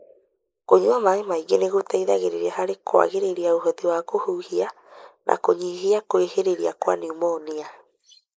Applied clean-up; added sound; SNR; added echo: neural mask model Resemble Enhance denoiser.